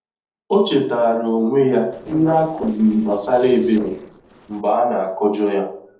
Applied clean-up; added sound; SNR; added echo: neural separator model SepFormer DNS4.